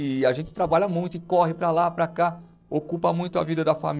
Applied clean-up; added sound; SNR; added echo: neural separator model SepFormer DNS4.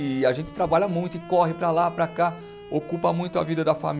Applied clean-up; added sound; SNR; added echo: none; Wind instrument, woodwind instrument; 19 dB; none.